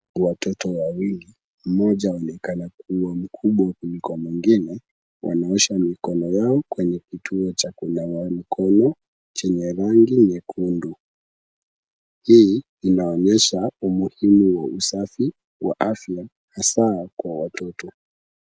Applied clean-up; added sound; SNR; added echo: none; none; none; none.